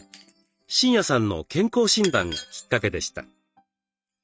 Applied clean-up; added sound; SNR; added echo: neural mask model RNNoise.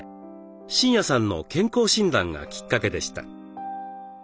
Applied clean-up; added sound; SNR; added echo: none; none; none; none.